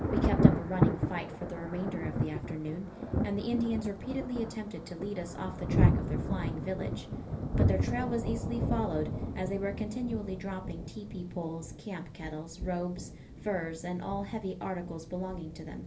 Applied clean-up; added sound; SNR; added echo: none; Thunder; -3 dB; reverberation time 0.3 s.